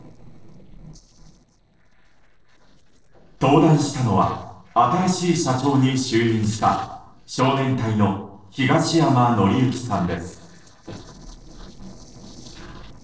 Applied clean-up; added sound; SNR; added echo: neural separator model SepFormer DNS4.